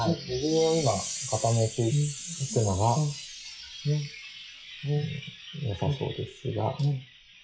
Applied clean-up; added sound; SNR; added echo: classical method WPE with log-MMSE.